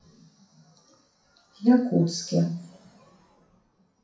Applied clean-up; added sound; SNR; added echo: classical method WPE with log-MMSE.